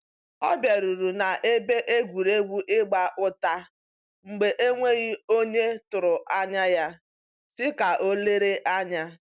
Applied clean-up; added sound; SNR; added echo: none; none; none; none.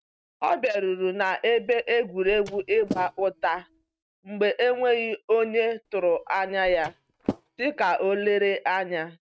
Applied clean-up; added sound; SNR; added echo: neural mask model RNNoise.